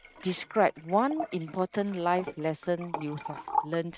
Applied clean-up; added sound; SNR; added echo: neural mask model RNNoise.